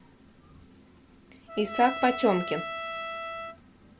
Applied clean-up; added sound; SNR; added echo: none; Trumpet; 8 dB; none.